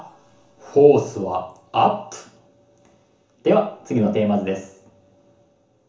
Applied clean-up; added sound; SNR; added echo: none; none; none; reverberation time 0.7 s.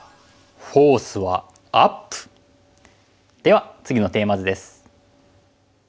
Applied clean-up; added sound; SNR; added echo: none; none; none; none.